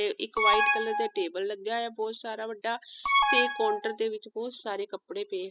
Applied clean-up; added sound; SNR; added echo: classical method spectral subtraction.